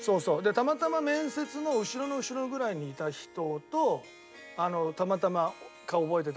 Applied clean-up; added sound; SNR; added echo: none; Harp; 17 dB; none.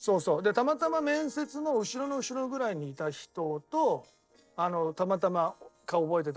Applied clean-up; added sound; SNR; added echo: neural separator model SepFormer DNS4.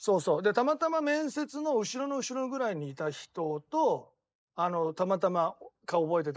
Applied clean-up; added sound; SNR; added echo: neural mask model Resemble Enhance denoiser.